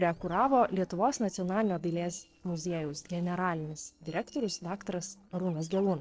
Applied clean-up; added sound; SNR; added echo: neural separator model SepFormer DNS4.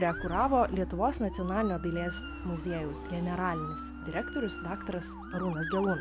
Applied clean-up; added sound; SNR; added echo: none; Motor vehicle (road) / Siren; 12 dB; none.